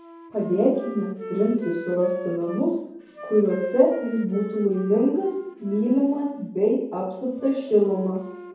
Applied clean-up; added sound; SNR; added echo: none; Wind instrument, woodwind instrument; 15 dB; reverberation time 0.9 s.